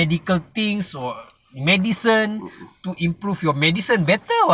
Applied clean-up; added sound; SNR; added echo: none; none; none; none.